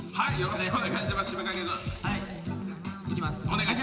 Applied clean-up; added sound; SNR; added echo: none; Coin (dropping) / Glass; 15 dB; reverberation time 1.9 s.